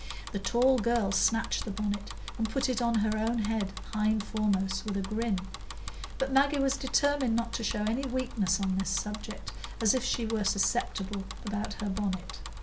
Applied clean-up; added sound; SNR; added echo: none; Bicycle; 10 dB; none.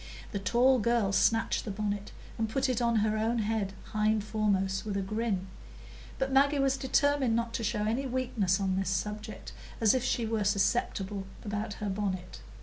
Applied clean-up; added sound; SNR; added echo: none; none; none; none.